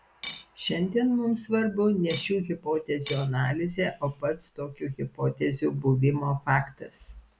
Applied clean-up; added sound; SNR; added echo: none; Cutlery, silverware / Dishes, pots, and pans; 13 dB; none.